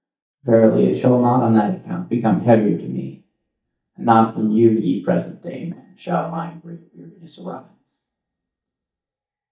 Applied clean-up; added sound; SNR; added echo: neural mask model DeepFilterNet 3.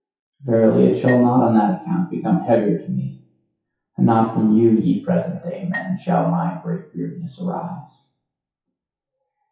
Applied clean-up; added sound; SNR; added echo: classical method WPE with log-MMSE.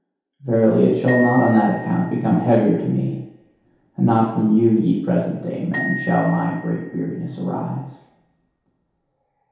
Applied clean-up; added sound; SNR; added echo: none; Glockenspiel; 15 dB; reverberation time 0.8 s.